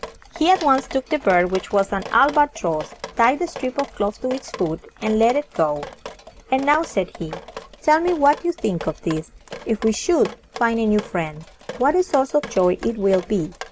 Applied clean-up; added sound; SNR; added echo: none; Drip; 16 dB; none.